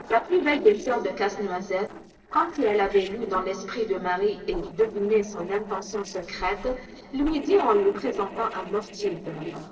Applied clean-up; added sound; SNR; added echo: neural separator model SepFormer DNS4.